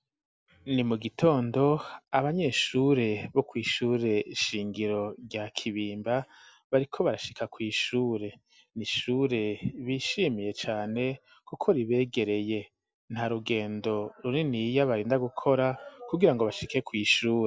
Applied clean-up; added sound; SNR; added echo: none; none; none; none.